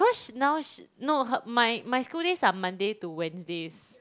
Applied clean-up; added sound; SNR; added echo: none; none; none; none.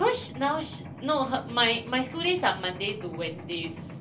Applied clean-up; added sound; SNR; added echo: none; Mechanisms; 12 dB; reverberation time 0.3 s.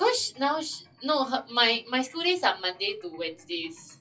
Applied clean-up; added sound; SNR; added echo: classical method WPE with log-MMSE.